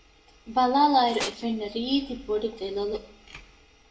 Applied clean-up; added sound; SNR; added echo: none; Tools; 8 dB; reverberation time 0.5 s.